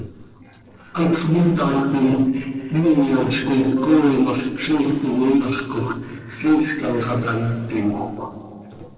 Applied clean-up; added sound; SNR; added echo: neural separator model SepFormer DNS4.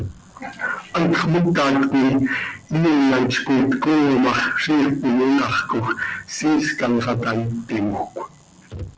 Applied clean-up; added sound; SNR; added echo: none; none; none; none.